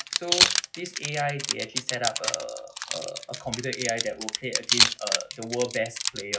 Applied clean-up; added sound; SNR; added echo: classical method log-MMSE.